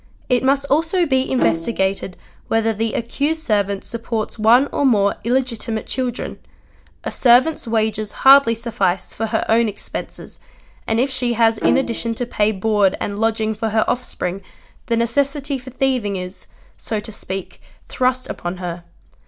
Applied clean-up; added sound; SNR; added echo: none; Bowed string instrument; 7 dB; none.